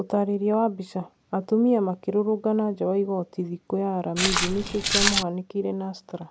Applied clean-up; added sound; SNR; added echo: none; Walk, footsteps; -1 dB; none.